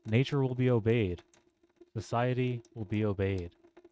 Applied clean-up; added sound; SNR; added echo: neural mask model RNNoise.